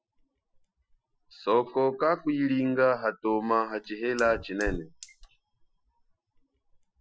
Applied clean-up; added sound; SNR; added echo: classical method Wiener filter.